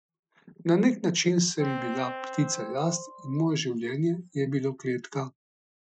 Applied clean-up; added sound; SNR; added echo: classical method Wiener filter.